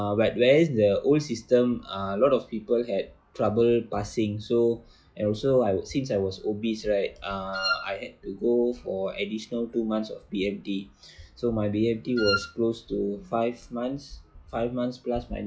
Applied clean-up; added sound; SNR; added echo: classical method log-MMSE.